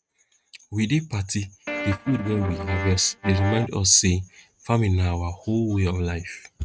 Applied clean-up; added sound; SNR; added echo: neural mask model RNNoise.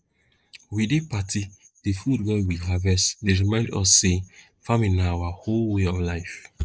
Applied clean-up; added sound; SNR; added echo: neural mask model Resemble Enhance denoiser.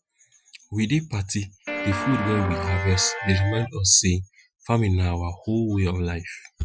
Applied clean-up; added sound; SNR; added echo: classical method Wiener filter.